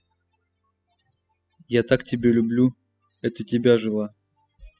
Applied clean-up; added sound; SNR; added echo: classical method spectral subtraction.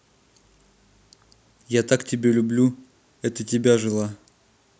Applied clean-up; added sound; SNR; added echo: none; none; none; none.